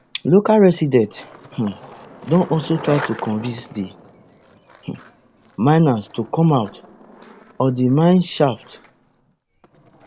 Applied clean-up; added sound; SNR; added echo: none; Skateboard; 18 dB; none.